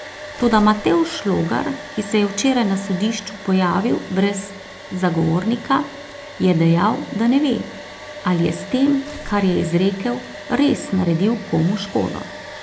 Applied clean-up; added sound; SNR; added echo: none; Domestic sounds, home sounds + Tearing; 15 dB; none.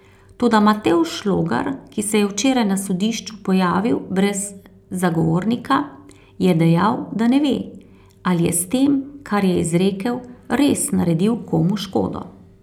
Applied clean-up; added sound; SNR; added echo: none; none; none; none.